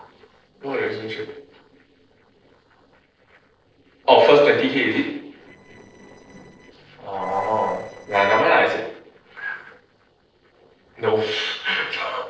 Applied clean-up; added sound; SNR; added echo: neural separator model SepFormer DNS4.